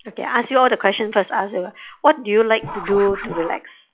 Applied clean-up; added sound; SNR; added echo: classical method log-MMSE.